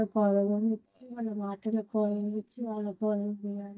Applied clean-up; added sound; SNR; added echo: neural mask model DeepFilterNet 3.